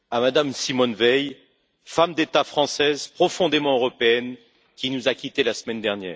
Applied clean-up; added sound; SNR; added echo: none; none; none; none.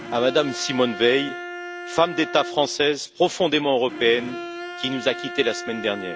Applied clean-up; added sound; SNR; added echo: none; Bowed string instrument; 11 dB; none.